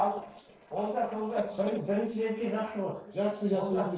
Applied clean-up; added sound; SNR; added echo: neural separator model SepFormer DNS4.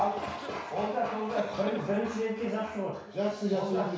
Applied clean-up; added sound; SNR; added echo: none; Cough; 15 dB; reverberation time 0.6 s.